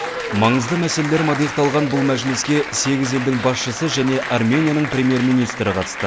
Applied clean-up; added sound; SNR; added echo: none; Applause; 9 dB; none.